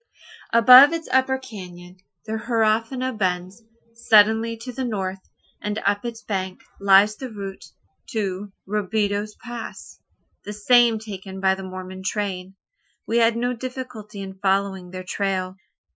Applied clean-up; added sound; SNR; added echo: classical method Wiener filter.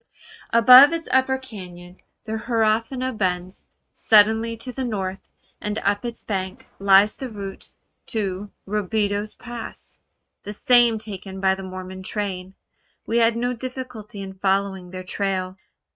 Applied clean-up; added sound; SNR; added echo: neural mask model RNNoise.